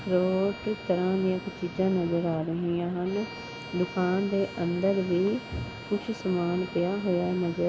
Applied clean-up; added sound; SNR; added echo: none; Bowed string instrument; 17 dB; none.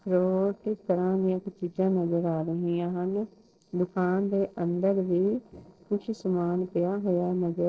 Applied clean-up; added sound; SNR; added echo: neural separator model SepFormer DNS4.